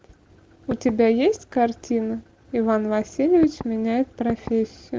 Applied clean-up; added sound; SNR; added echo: none; Knock / Wood; 14 dB; none.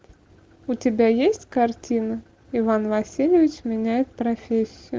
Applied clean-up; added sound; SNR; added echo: none; none; none; none.